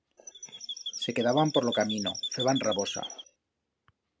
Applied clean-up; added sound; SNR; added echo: none; Chirp, tweet; 6 dB; none.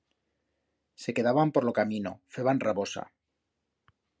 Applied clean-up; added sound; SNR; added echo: none; none; none; none.